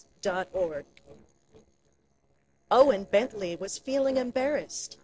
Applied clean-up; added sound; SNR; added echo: neural separator model SepFormer DNS4.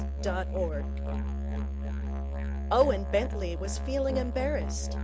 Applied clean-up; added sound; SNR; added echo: none; Musical instrument; 0 dB; none.